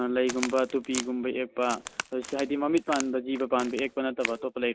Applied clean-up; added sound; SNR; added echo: none; Crack; 12 dB; none.